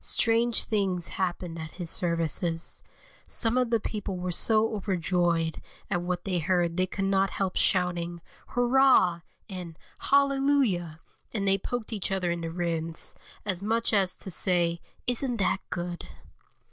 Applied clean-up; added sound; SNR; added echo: none; none; none; none.